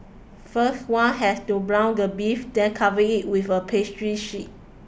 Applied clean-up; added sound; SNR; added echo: none; none; none; none.